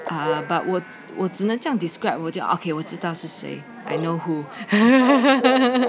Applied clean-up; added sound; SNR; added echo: none; Bark / Chatter / Chirp, tweet / Livestock, farm animals, working animals; 11 dB; none.